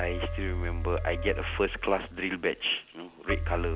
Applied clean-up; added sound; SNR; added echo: none; Keyboard (musical); 2 dB; none.